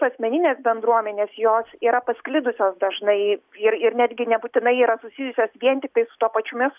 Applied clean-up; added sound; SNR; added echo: none; none; none; none.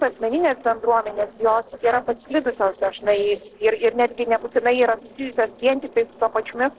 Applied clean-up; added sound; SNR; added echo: neural separator model SepFormer DNS4.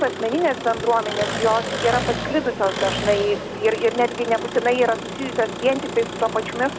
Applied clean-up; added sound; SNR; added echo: none; Engine; 6 dB; none.